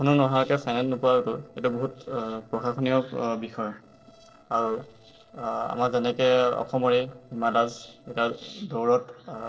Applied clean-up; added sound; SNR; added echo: neural separator model SepFormer DNS4.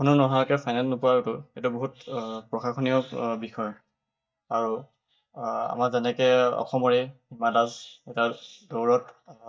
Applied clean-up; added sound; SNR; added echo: neural mask model DeepFilterNet 3.